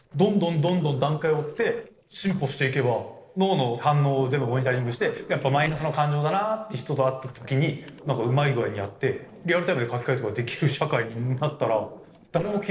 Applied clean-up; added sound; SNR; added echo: neural separator model SepFormer DNS4.